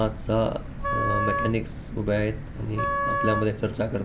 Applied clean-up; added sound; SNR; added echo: none; Wind instrument, woodwind instrument; 3 dB; none.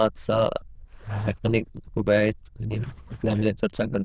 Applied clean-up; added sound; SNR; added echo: neural diffusion model UNIVERSE++.